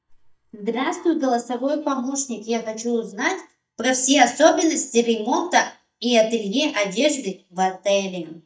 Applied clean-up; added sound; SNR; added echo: neural mask model DeepFilterNet 3.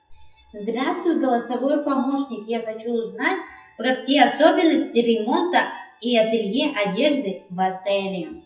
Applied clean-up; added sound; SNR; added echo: classical method WPE with log-MMSE.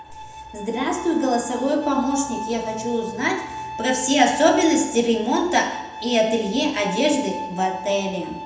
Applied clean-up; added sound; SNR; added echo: none; Bowed string instrument; 12 dB; reverberation time 0.8 s.